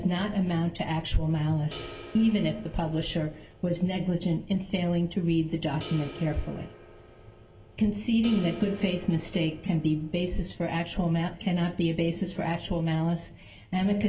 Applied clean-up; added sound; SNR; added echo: none; Crash cymbal; 17 dB; reverberation time 0.2 s.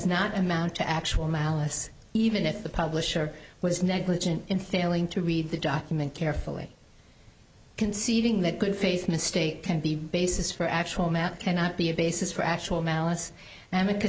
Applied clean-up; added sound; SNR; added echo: none; none; none; none.